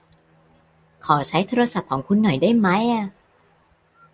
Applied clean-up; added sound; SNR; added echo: none; none; none; none.